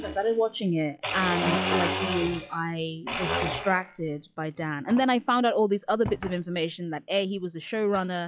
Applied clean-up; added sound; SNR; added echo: classical method log-MMSE.